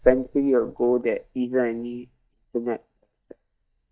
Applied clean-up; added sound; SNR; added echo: neural mask model DeepFilterNet 3.